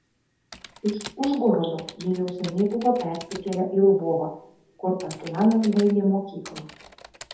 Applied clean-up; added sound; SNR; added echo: none; Typing; 20 dB; reverberation time 0.6 s.